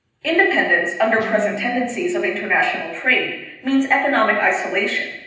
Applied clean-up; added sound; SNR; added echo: none; Guitar; 14 dB; reverberation time 0.9 s.